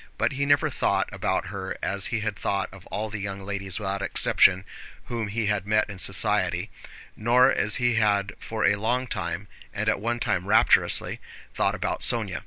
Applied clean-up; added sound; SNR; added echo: none; none; none; none.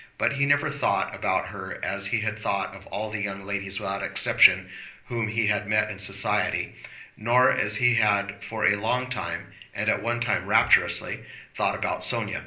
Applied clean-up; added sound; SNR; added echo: none; none; none; reverberation time 0.5 s.